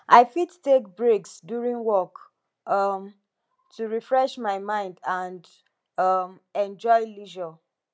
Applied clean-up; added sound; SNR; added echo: none; none; none; none.